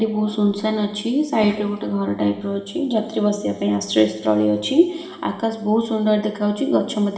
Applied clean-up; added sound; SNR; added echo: none; none; none; reverberation time 1.2 s.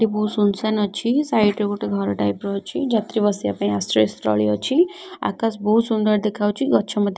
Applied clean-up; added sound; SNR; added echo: none; none; none; none.